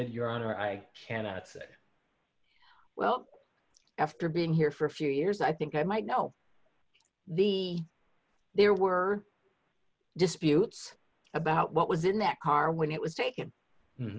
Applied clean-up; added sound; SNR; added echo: none; none; none; none.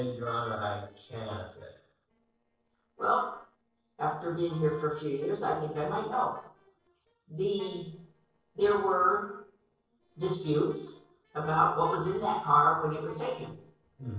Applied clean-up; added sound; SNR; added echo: neural separator model SepFormer DNS4.